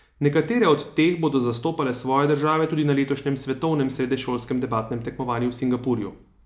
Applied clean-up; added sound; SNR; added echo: none; none; none; none.